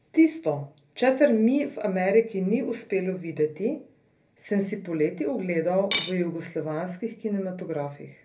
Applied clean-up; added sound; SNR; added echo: none; Cutlery, silverware / Dishes, pots, and pans; 4 dB; reverberation time 0.3 s.